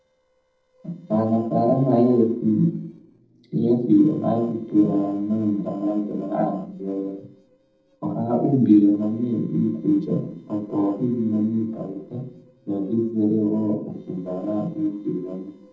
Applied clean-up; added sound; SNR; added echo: neural separator model SepFormer DNS4.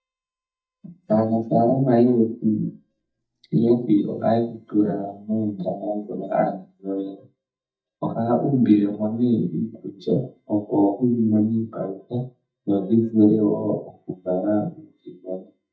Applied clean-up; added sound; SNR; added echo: neural mask model DeepFilterNet 3.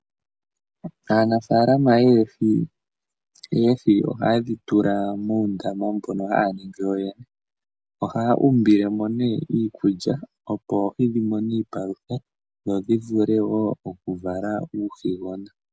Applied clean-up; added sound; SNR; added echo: none; none; none; none.